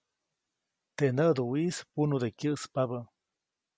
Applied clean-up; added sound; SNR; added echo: none; none; none; none.